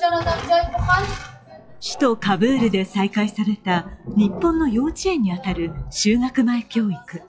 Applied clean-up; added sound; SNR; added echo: classical method log-MMSE.